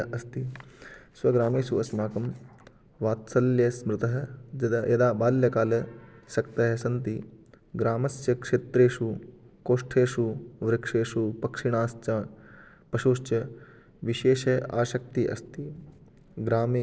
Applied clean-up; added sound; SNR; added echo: neural separator model SepFormer DNS4.